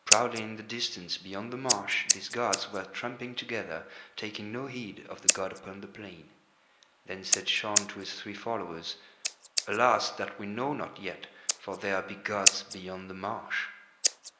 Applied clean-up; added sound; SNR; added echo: none; Scissors; 0 dB; none.